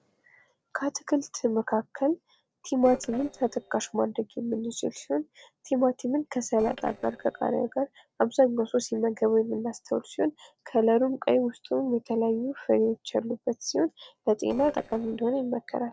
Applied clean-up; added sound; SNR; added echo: neural separator model SepFormer DNS4.